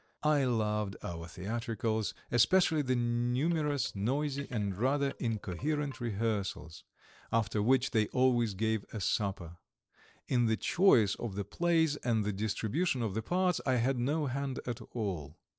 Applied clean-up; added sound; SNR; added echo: neural separator model SepFormer DNS4.